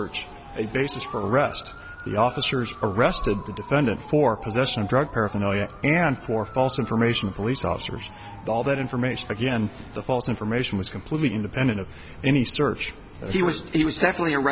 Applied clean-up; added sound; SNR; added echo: none; Motor vehicle (road) / Siren; 18 dB; none.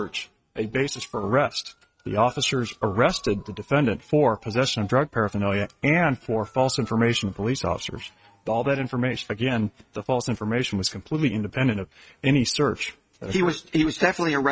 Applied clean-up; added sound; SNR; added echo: neural mask model RNNoise.